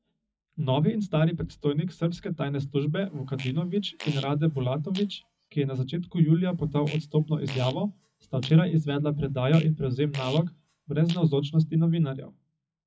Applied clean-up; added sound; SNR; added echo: classical method WPE with log-MMSE.